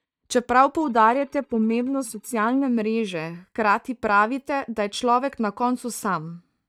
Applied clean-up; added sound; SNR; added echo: neural mask model DeepFilterNet 3.